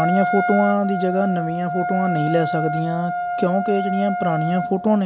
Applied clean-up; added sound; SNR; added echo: none; Wind instrument, woodwind instrument; 3 dB; none.